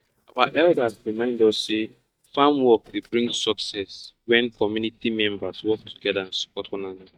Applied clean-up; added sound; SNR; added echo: neural mask model DeepFilterNet 3.